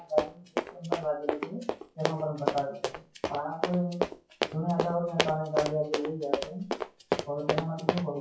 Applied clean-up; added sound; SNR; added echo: classical method WPE with log-MMSE.